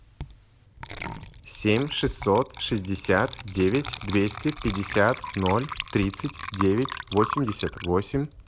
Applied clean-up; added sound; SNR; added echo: none; Water / Liquid; 11 dB; none.